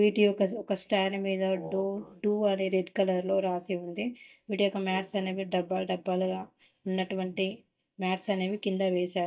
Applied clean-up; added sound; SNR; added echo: neural mask model DeepFilterNet 3.